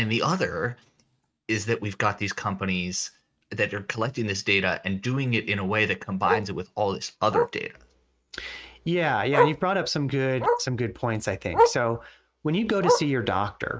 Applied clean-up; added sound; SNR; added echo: neural mask model RNNoise.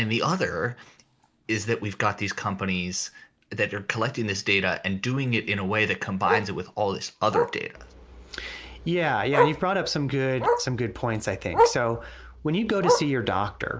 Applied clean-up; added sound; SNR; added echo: none; Bark; 4 dB; none.